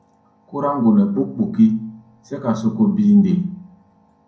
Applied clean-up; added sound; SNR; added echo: none; none; none; reverberation time 0.6 s.